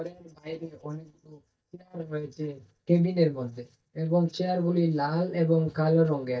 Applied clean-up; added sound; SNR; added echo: neural mask model DeepFilterNet 3.